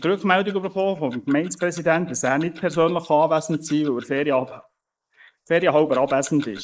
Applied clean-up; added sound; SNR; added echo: neural mask model Resemble Enhance denoiser.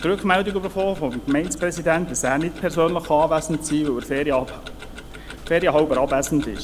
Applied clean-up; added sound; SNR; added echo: none; Tick-tock; 15 dB; none.